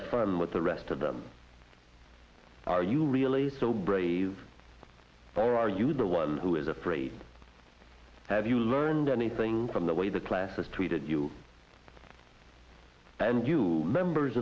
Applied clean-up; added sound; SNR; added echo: none; none; none; none.